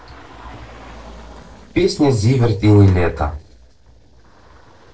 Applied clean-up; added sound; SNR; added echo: neural separator model SepFormer DNS4.